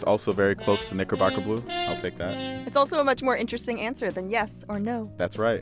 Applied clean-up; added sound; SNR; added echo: none; Brass instrument; 9 dB; none.